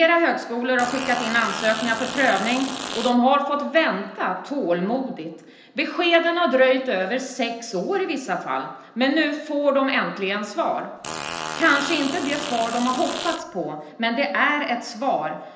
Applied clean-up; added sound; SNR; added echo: none; Fart; 8 dB; reverberation time 1.4 s.